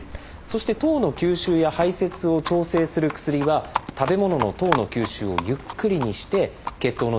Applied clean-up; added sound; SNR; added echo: none; Livestock, farm animals, working animals; 11 dB; none.